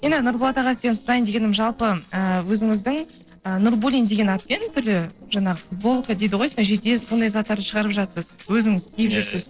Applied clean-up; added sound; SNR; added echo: neural separator model SepFormer DNS4.